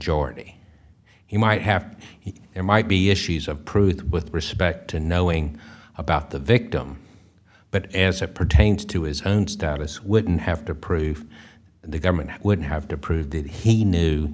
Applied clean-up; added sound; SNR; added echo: none; none; none; none.